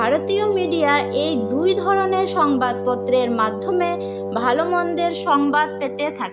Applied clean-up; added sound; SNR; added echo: none; Wind instrument, woodwind instrument; 6 dB; none.